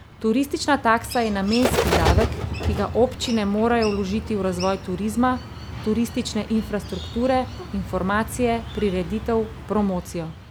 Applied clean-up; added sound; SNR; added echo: none; Bird; 6 dB; none.